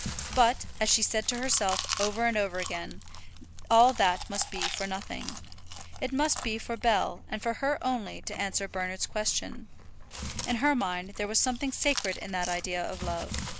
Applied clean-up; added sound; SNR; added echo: none; Chewing, mastication; 9 dB; none.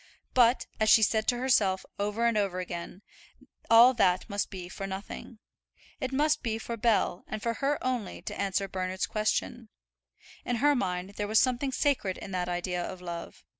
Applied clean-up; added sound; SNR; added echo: none; none; none; none.